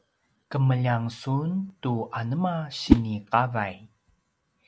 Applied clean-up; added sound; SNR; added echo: none; Whoosh, swoosh, swish; 0 dB; none.